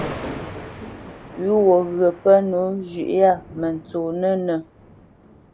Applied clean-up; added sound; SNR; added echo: none; Thunder; 15 dB; none.